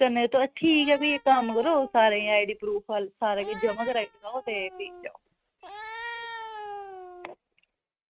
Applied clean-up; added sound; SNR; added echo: neural mask model RNNoise.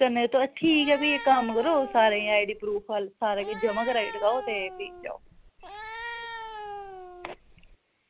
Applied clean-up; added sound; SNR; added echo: none; Cat; 13 dB; none.